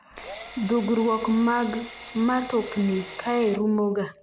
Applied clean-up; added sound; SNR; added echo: none; Drill; 14 dB; none.